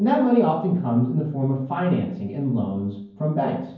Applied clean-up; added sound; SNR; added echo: none; none; none; reverberation time 0.9 s.